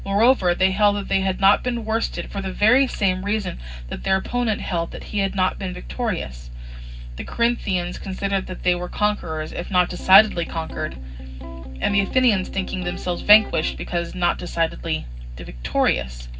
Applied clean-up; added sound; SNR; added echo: none; Electric guitar; 15 dB; reverberation time 0.4 s.